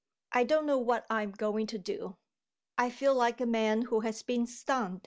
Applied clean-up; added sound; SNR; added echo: none; none; none; none.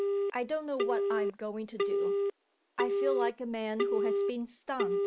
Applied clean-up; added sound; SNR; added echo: none; Telephone; -5 dB; none.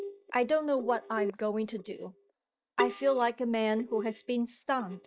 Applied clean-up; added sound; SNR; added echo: neural mask model DeepFilterNet 3.